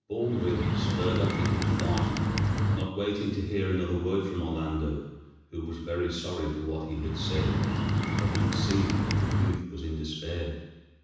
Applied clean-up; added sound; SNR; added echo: none; Bird; -4 dB; reverberation time 1.1 s.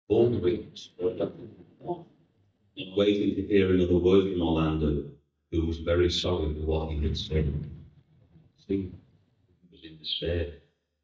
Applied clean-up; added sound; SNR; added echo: neural mask model DeepFilterNet 3.